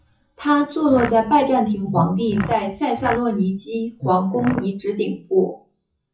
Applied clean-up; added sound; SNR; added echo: classical method WPE with log-MMSE.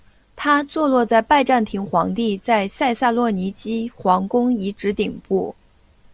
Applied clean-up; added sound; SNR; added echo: none; none; none; none.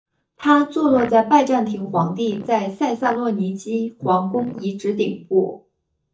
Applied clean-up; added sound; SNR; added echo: neural mask model DeepFilterNet 3.